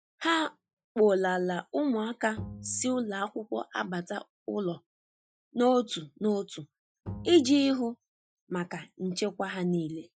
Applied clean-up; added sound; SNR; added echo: classical method Wiener filter.